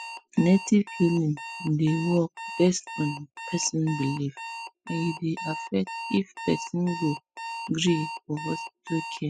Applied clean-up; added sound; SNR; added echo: classical method spectral subtraction.